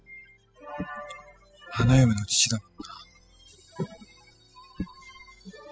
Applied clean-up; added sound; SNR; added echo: classical method spectral subtraction.